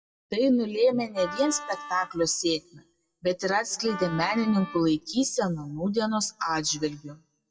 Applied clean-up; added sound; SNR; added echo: classical method WPE with log-MMSE.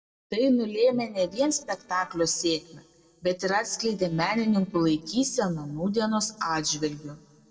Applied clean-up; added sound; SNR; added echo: neural separator model SepFormer DNS4.